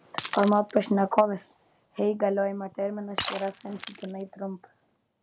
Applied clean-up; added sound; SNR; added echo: none; Shatter; 12 dB; none.